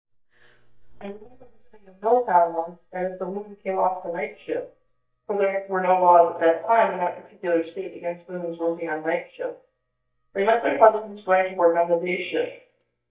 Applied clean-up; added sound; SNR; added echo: neural mask model DeepFilterNet 3.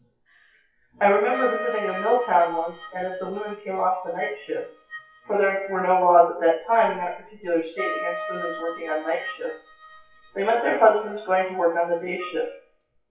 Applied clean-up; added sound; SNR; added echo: classical method WPE with log-MMSE.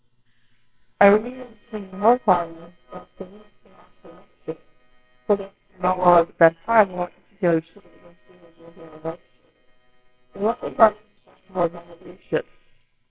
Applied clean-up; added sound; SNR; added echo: neural separator model SepFormer WHAMR!.